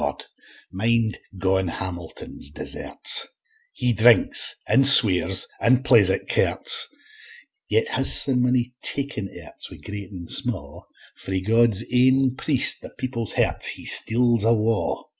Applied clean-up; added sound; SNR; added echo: none; none; none; none.